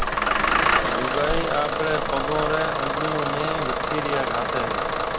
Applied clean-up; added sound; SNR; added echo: none; Engine starting / Bus; -5 dB; none.